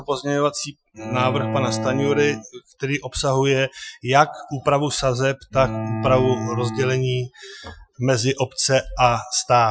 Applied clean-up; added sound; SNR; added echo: classical method Wiener filter.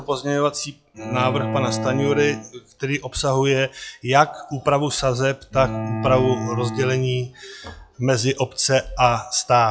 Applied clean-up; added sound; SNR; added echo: classical method log-MMSE.